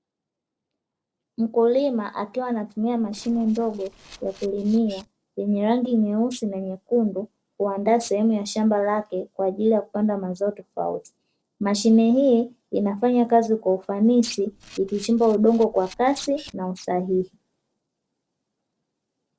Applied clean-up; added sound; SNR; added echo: neural separator model SepFormer DNS4.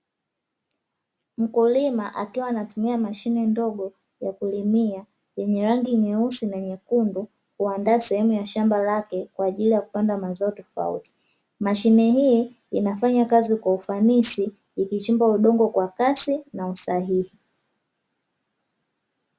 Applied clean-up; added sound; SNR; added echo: none; none; none; none.